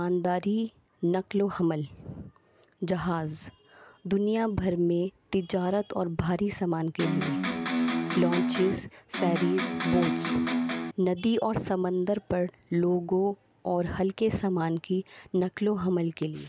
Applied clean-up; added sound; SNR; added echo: none; Electric guitar; 0 dB; none.